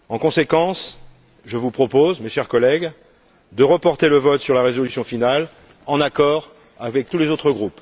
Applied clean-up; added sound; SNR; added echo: none; none; none; none.